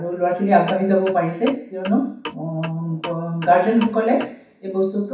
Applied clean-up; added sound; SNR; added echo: none; Clock; 16 dB; reverberation time 0.6 s.